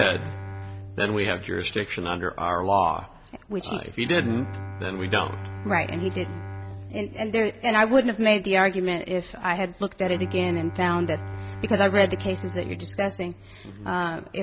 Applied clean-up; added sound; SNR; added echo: none; Bowed string instrument; 12 dB; none.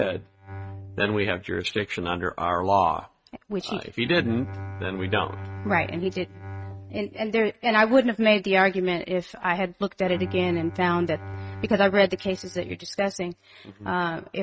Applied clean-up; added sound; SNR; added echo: neural mask model RNNoise.